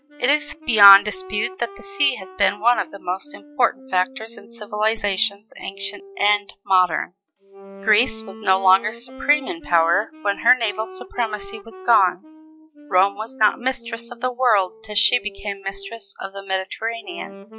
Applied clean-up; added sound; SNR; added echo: classical method log-MMSE.